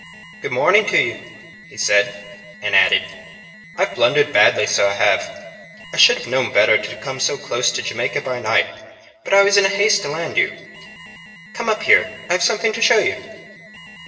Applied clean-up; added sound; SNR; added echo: none; Alarm; 20 dB; reverberation time 1.2 s.